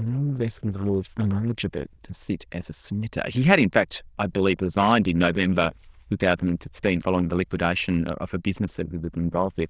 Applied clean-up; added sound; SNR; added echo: neural diffusion model UNIVERSE++.